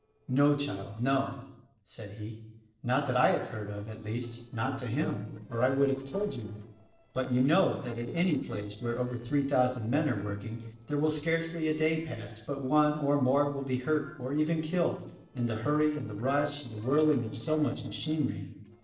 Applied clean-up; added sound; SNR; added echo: neural separator model SepFormer DNS4.